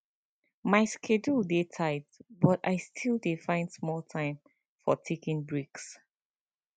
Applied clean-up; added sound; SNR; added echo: none; none; none; none.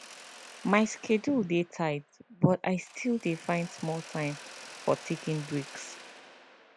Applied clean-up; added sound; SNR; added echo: none; Mechanisms; 17 dB; none.